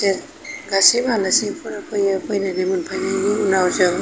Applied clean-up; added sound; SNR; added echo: none; none; none; none.